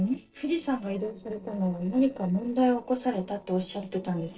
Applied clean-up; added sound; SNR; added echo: neural separator model SepFormer DNS4.